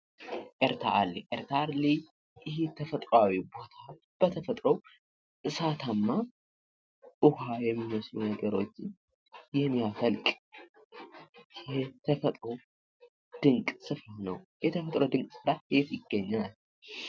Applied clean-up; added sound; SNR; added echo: none; none; none; none.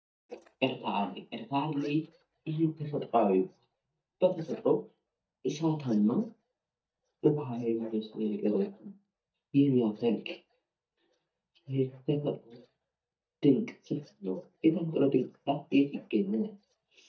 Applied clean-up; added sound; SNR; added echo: neural mask model DeepFilterNet 3.